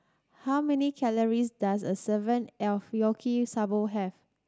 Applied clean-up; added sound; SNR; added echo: none; none; none; none.